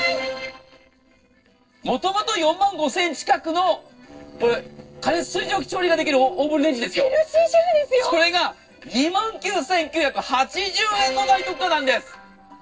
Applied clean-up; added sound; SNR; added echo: neural separator model SepFormer DNS4.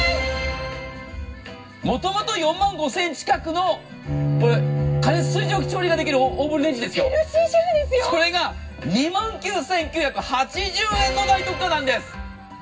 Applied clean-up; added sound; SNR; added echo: none; Bowed string instrument; 2 dB; reverberation time 0.4 s.